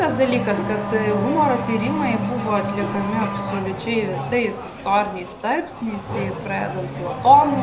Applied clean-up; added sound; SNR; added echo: none; Race car, auto racing / Accelerating, revving, vroom; 6 dB; none.